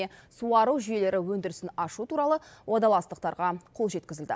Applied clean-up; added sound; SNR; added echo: none; none; none; none.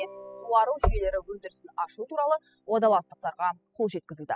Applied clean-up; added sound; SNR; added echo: classical method spectral subtraction.